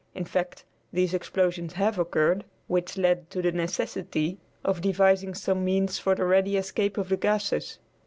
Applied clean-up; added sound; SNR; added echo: none; none; none; none.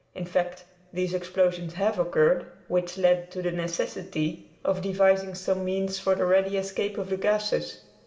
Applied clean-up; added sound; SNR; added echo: none; none; none; reverberation time 1.7 s.